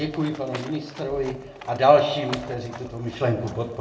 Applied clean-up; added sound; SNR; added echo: none; Livestock, farm animals, working animals; 18 dB; reverberation time 0.6 s.